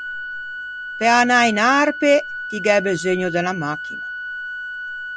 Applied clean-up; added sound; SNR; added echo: none; Organ; 9 dB; none.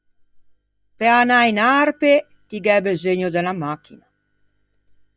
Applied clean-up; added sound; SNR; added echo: neural mask model DeepFilterNet 3.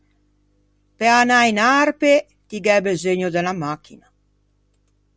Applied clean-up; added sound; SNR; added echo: none; none; none; none.